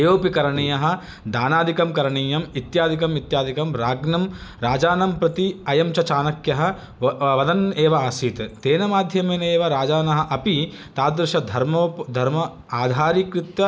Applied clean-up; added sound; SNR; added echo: none; none; none; none.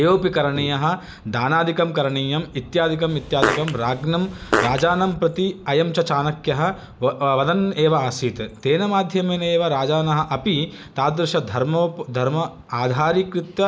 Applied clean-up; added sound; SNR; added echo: none; Fart; 4 dB; none.